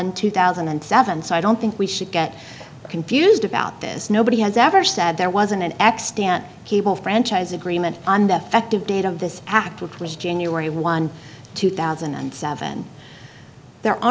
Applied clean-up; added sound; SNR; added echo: none; none; none; none.